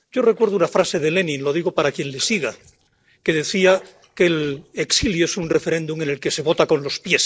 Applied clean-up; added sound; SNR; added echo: neural separator model SepFormer DNS4.